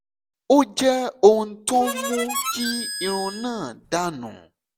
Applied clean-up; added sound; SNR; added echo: none; Harmonica; 8 dB; none.